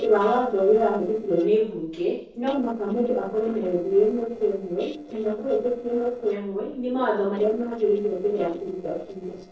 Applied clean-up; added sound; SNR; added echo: neural separator model SepFormer DNS4.